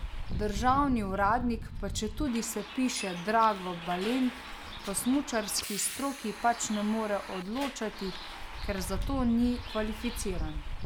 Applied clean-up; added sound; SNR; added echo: none; Bus; 7 dB; none.